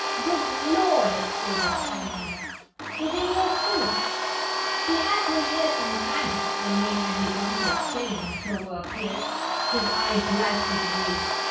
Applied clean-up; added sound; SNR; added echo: none; Domestic sounds, home sounds; -1 dB; reverberation time 0.6 s.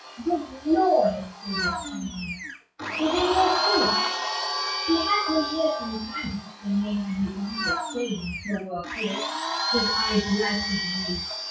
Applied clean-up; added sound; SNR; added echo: classical method WPE with log-MMSE.